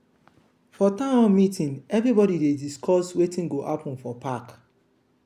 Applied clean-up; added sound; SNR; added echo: none; none; none; none.